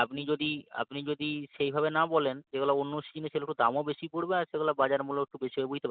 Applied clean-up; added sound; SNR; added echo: none; none; none; none.